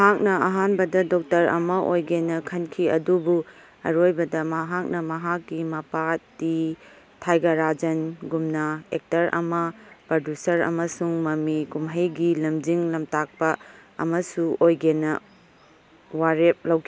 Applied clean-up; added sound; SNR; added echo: none; none; none; none.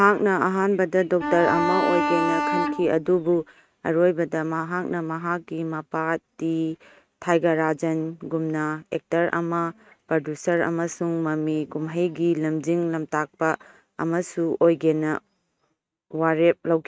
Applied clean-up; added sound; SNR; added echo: neural mask model RNNoise.